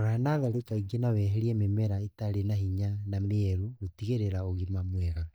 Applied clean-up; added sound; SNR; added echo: neural mask model DeepFilterNet 3.